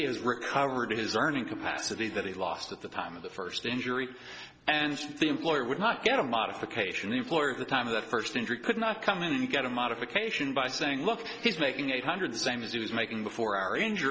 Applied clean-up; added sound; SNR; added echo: none; none; none; none.